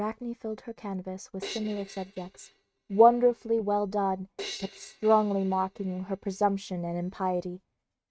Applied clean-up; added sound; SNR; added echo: neural mask model RNNoise.